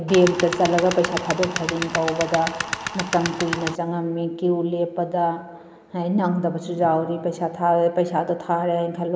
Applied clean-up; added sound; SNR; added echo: none; Tools; 6 dB; none.